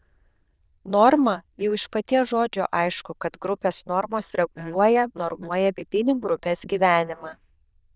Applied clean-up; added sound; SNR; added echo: neural diffusion model UNIVERSE++.